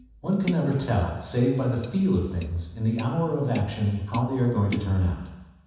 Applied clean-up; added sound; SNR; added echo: none; Tap; 16 dB; reverberation time 1.1 s.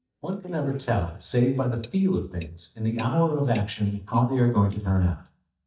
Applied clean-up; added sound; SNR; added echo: neural mask model DeepFilterNet 3.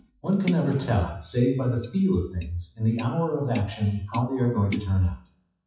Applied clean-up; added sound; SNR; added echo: classical method WPE with log-MMSE.